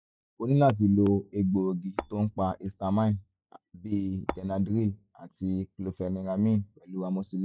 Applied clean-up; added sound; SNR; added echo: classical method log-MMSE.